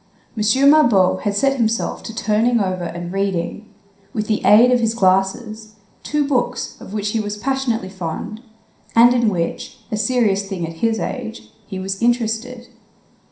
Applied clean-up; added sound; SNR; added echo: none; none; none; reverberation time 0.5 s.